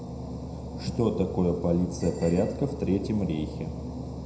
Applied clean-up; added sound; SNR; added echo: none; none; none; reverberation time 0.8 s.